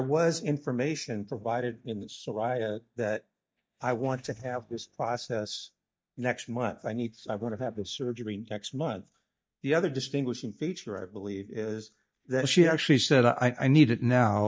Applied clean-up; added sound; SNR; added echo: neural mask model DeepFilterNet 3.